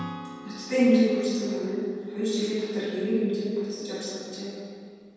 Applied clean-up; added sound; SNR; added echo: none; Acoustic guitar / Strum; 18 dB; reverberation time 2.1 s.